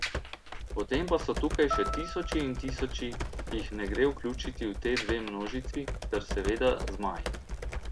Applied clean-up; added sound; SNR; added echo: none; Piano + Computer keyboard; 3 dB; none.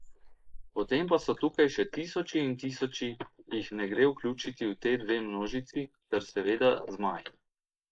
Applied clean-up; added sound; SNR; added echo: neural mask model Resemble Enhance denoiser.